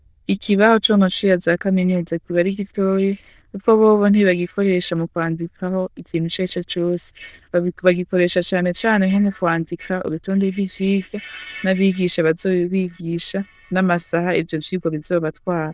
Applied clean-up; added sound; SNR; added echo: neural diffusion model UNIVERSE++.